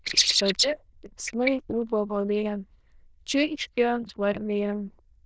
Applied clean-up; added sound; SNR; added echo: neural diffusion model UNIVERSE++.